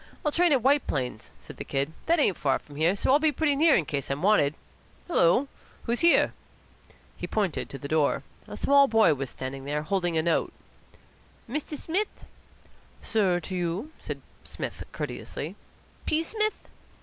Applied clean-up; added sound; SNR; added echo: none; none; none; none.